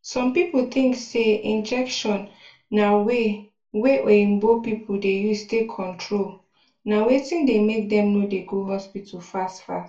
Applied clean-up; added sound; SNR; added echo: none; none; none; reverberation time 0.3 s.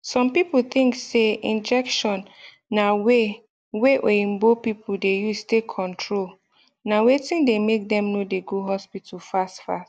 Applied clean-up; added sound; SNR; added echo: none; none; none; none.